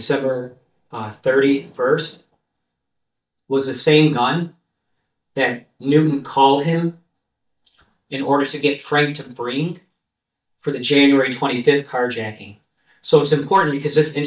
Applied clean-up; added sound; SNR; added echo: neural mask model DeepFilterNet 3.